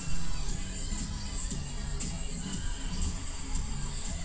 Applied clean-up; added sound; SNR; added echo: none; none; none; none.